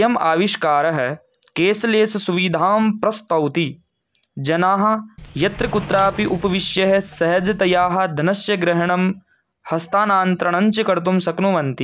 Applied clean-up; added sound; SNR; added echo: none; Sliding door; 16 dB; none.